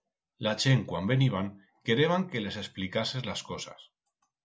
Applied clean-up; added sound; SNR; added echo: none; none; none; none.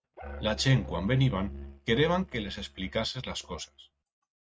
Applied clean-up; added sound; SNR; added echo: neural mask model RNNoise.